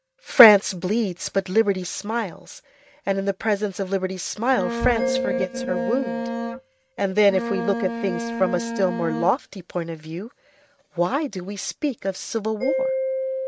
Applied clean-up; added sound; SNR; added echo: neural mask model RNNoise.